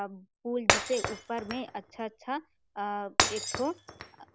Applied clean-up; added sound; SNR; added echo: none; Shatter; -3 dB; none.